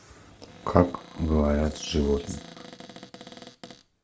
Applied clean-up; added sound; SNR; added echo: none; Cupboard open or close; 18 dB; none.